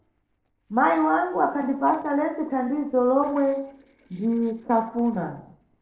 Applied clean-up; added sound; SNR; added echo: neural separator model SepFormer DNS4.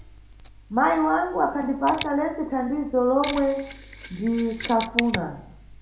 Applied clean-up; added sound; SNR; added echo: none; Mechanisms; 10 dB; reverberation time 0.6 s.